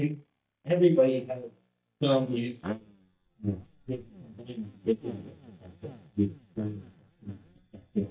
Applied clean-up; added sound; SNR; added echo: neural mask model DeepFilterNet 3.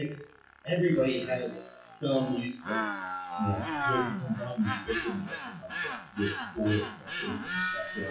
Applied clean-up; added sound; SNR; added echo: classical method WPE with log-MMSE.